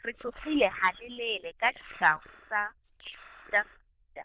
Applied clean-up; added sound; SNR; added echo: neural diffusion model UNIVERSE++.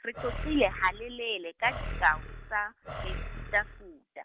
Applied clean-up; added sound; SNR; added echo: none; Animal; 7 dB; none.